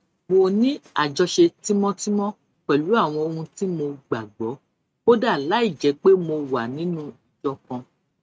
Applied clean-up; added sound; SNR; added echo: neural mask model RNNoise.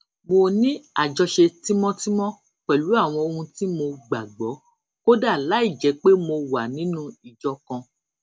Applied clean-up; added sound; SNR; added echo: none; none; none; none.